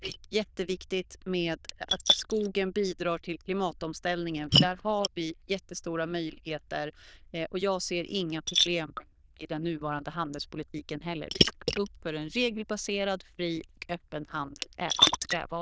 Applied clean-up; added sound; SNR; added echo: neural diffusion model UNIVERSE++.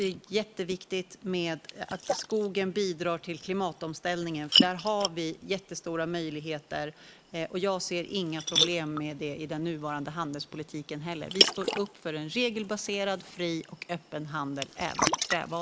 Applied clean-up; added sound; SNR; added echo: neural mask model Resemble Enhance denoiser.